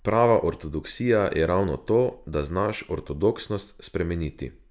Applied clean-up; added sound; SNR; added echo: none; none; none; none.